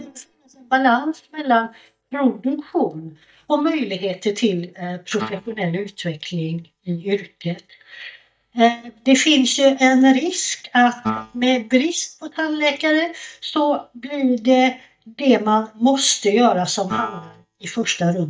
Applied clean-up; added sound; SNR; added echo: neural mask model DeepFilterNet 3.